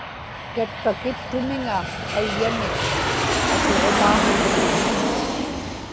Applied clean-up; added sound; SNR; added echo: none; Aircraft; -5 dB; none.